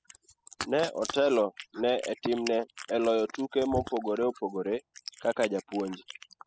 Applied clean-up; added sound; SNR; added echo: classical method spectral subtraction.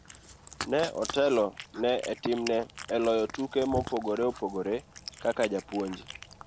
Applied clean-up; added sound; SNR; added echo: none; Cat; 13 dB; none.